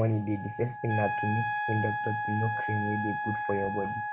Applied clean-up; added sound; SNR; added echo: none; Wind instrument, woodwind instrument; 2 dB; none.